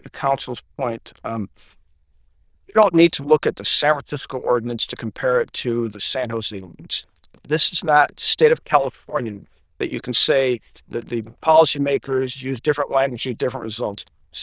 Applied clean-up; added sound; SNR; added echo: neural diffusion model UNIVERSE++.